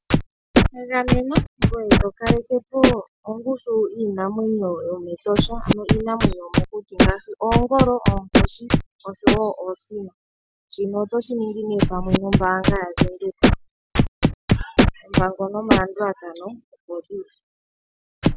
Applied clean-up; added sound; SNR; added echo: none; Scratching (performance technique); -4 dB; none.